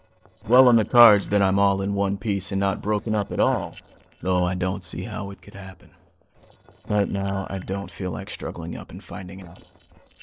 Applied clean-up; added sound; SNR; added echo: neural separator model SepFormer DNS4.